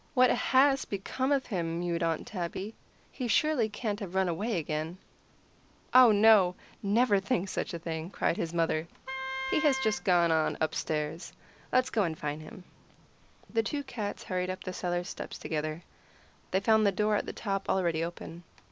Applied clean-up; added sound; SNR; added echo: none; Wind instrument, woodwind instrument; 8 dB; none.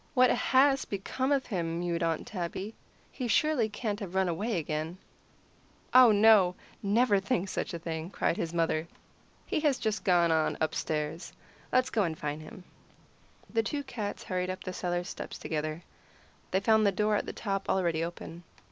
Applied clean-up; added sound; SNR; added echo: none; none; none; none.